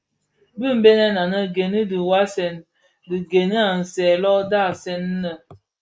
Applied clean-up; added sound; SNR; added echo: neural mask model Resemble Enhance denoiser.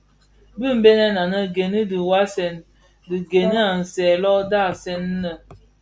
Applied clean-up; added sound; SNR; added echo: none; Brass instrument; 11 dB; none.